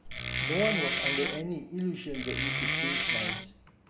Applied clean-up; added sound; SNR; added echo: none; Wood; -3 dB; none.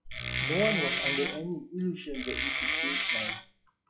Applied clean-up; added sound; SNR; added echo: classical method log-MMSE.